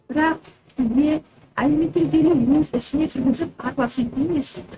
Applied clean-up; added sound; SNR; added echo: neural mask model RNNoise.